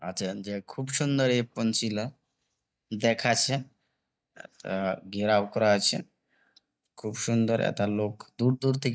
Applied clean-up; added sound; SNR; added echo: neural mask model DeepFilterNet 3.